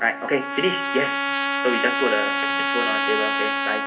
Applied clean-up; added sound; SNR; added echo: none; Trumpet; -1 dB; reverberation time 0.3 s.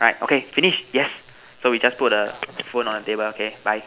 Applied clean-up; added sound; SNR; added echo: none; none; none; none.